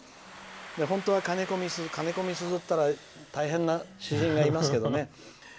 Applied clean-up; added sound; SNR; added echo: none; Domestic sounds, home sounds; 16 dB; none.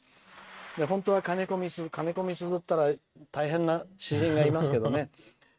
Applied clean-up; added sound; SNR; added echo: neural mask model RNNoise.